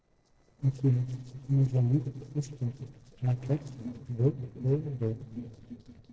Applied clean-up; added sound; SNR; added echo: neural separator model SepFormer DNS4.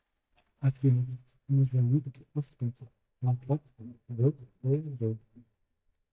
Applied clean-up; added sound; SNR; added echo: neural mask model DeepFilterNet 3.